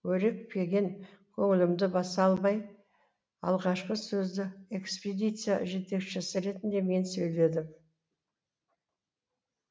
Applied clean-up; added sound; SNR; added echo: none; none; none; none.